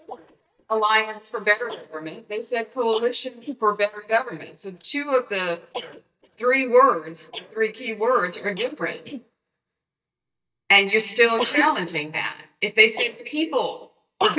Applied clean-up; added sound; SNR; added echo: neural mask model DeepFilterNet 3.